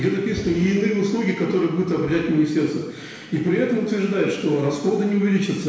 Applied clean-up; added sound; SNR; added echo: none; none; none; reverberation time 0.9 s.